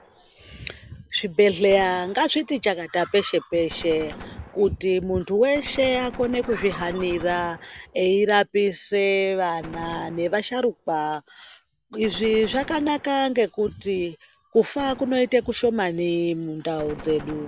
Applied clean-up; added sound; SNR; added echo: none; Gunshot, gunfire; 20 dB; none.